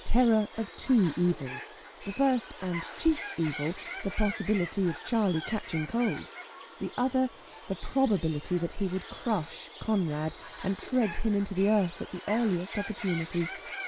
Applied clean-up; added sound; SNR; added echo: none; Bird; 14 dB; none.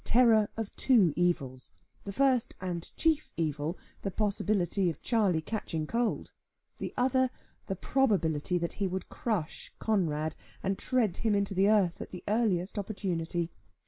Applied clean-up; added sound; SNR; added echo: none; none; none; none.